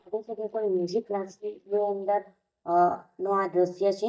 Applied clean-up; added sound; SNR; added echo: neural mask model DeepFilterNet 3.